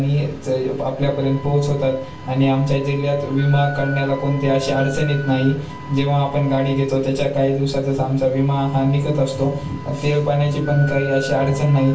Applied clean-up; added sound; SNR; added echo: none; Wind instrument, woodwind instrument; 18 dB; reverberation time 0.3 s.